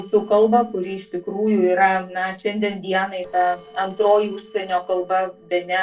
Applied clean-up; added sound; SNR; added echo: neural separator model SepFormer DNS4.